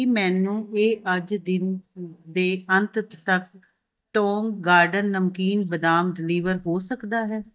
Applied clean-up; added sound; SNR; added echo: neural mask model DeepFilterNet 3.